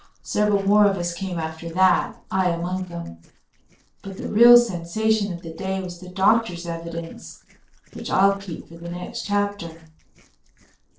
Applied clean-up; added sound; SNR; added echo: neural separator model SepFormer DNS4.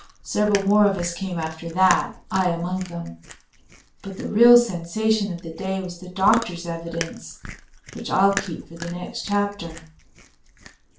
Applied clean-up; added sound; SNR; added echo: none; Chewing, mastication; 14 dB; reverberation time 0.3 s.